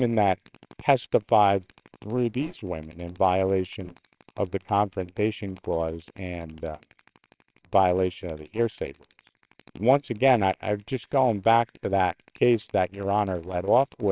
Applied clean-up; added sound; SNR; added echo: neural separator model SepFormer WHAMR!.